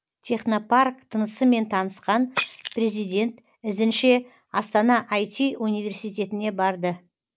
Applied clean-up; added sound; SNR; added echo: neural mask model Resemble Enhance denoiser.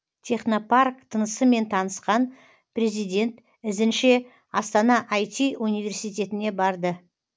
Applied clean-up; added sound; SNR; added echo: none; none; none; none.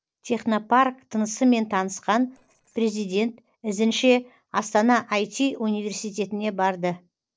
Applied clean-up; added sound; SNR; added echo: neural separator model SepFormer DNS4.